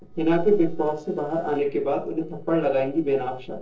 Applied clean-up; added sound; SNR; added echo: neural separator model SepFormer DNS4.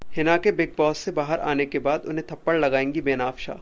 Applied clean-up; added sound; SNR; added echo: none; none; none; none.